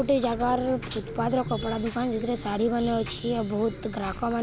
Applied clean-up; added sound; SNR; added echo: none; Engine; 14 dB; none.